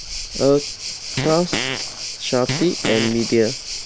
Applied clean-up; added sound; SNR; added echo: none; Waves, surf + Fart; 5 dB; none.